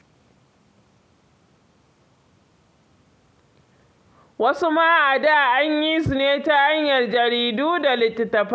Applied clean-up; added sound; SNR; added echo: none; none; none; none.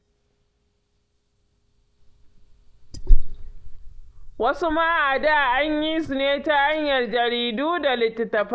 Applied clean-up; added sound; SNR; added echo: neural mask model DeepFilterNet 3.